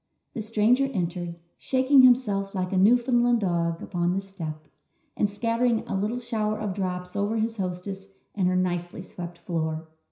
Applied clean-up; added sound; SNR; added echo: none; none; none; reverberation time 0.5 s.